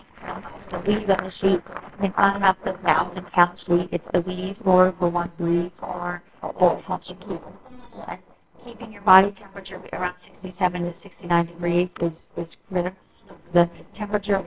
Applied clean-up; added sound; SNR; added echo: neural separator model SepFormer WHAMR!.